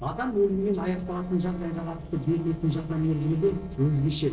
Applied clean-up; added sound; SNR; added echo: neural separator model SepFormer DNS4.